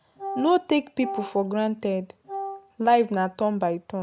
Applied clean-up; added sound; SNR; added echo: none; Wind instrument, woodwind instrument; 10 dB; none.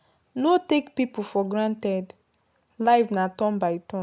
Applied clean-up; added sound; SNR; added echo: none; none; none; none.